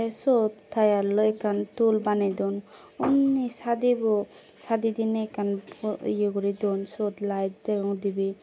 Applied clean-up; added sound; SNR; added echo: none; none; none; none.